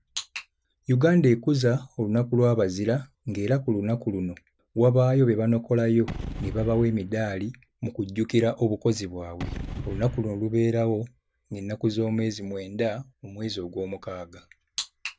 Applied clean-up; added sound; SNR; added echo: none; Gunshot, gunfire / Boom; 13 dB; none.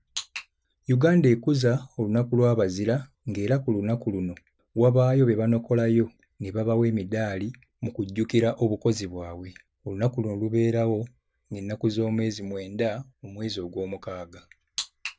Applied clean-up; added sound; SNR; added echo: none; none; none; none.